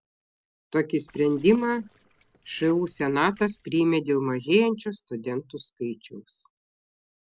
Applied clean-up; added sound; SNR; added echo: neural separator model SepFormer DNS4.